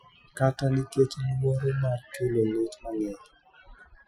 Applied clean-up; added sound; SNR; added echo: classical method Wiener filter.